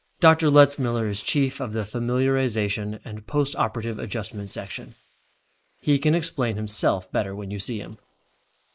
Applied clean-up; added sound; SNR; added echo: neural mask model Resemble Enhance denoiser.